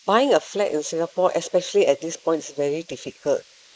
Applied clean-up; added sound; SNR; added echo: neural mask model Resemble Enhance denoiser.